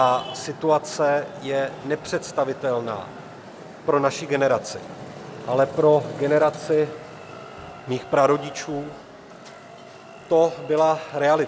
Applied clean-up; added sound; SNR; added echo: none; Traffic noise, roadway noise; 15 dB; none.